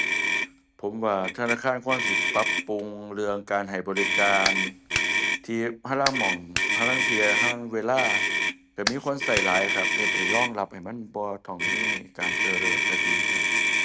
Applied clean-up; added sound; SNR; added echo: none; Clapping + Motor vehicle (road); -3 dB; none.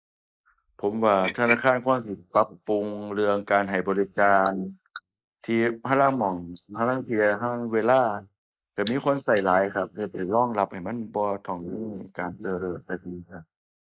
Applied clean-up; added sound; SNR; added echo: neural mask model Resemble Enhance denoiser.